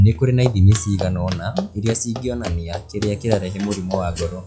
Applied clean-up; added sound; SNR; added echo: classical method log-MMSE.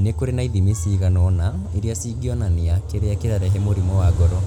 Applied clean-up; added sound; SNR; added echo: none; none; none; none.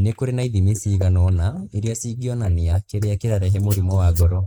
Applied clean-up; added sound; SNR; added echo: neural mask model Resemble Enhance denoiser.